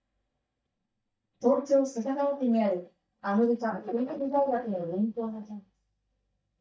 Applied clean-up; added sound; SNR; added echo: neural mask model DeepFilterNet 3.